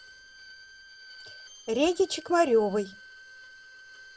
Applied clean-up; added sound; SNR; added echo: none; Bowed string instrument; 20 dB; none.